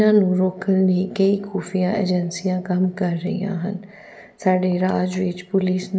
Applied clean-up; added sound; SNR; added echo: none; none; none; none.